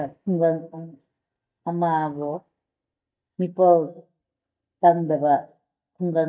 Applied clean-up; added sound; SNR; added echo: neural mask model DeepFilterNet 3.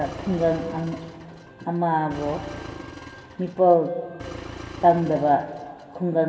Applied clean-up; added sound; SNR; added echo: none; Engine; 16 dB; reverberation time 1.6 s.